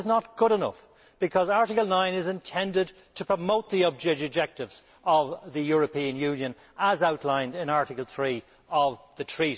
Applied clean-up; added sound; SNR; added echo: none; none; none; none.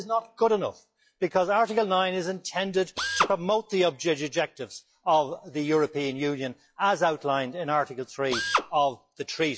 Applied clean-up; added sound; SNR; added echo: classical method log-MMSE.